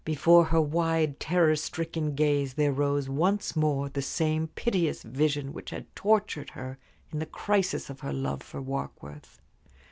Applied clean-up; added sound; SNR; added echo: none; none; none; none.